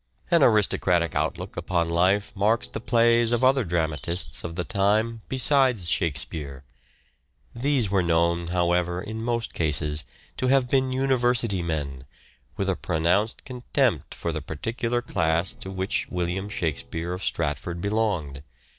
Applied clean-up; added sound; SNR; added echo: neural separator model SepFormer DNS4.